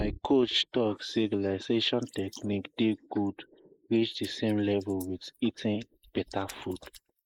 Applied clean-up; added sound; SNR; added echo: neural mask model Resemble Enhance denoiser.